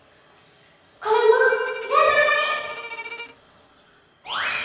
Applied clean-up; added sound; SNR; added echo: none; Bowed string instrument; 15 dB; reverberation time 1.2 s.